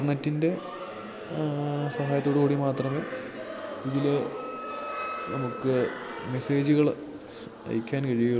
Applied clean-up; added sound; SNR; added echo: none; Wind instrument, woodwind instrument; 13 dB; none.